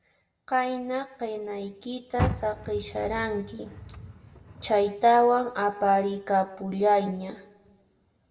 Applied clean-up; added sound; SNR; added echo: none; Car; 12 dB; reverberation time 1.0 s.